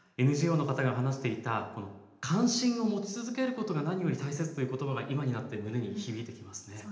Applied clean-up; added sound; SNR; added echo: none; none; none; reverberation time 0.9 s.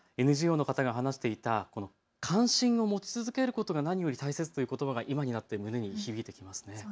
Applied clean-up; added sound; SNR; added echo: none; none; none; none.